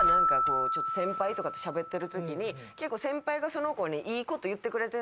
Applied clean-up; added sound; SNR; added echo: none; Keyboard (musical); 0 dB; none.